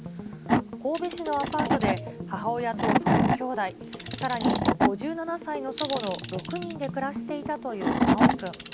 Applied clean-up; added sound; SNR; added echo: none; Wood / Tools + Tools; -3 dB; none.